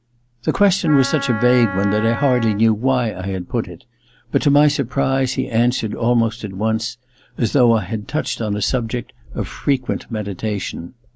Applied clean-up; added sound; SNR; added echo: none; Wind instrument, woodwind instrument; 10 dB; none.